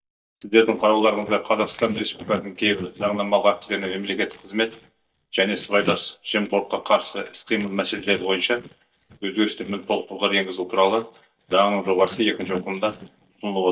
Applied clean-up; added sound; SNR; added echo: neural mask model DeepFilterNet 3.